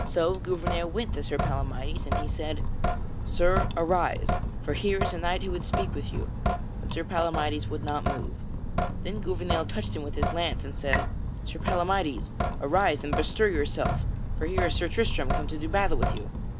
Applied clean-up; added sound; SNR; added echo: none; Drip / Sink (filling or washing); -2 dB; none.